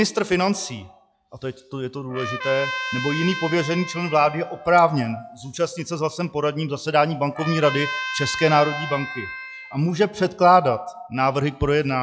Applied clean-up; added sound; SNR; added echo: classical method log-MMSE.